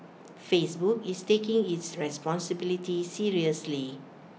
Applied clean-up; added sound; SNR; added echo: none; none; none; none.